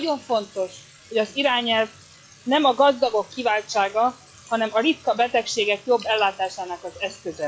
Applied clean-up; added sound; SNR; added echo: classical method log-MMSE.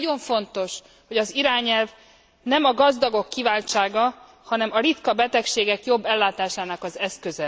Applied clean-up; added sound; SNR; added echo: none; none; none; none.